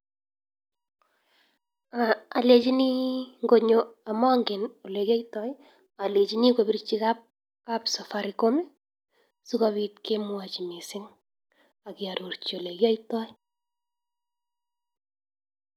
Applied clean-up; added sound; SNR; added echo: none; none; none; none.